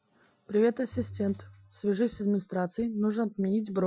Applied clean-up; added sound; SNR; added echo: classical method Wiener filter.